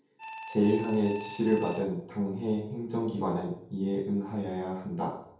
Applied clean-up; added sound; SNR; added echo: none; Alarm; 12 dB; reverberation time 0.7 s.